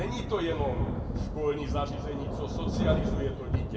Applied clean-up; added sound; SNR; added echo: none; Thunder / Rain; -3 dB; reverberation time 1.5 s.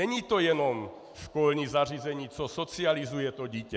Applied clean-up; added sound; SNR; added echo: none; none; none; none.